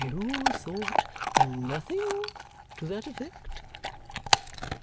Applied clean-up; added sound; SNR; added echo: none; Chewing, mastication / Dog; -4 dB; none.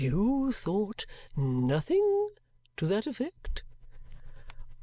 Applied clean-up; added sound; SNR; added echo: none; none; none; none.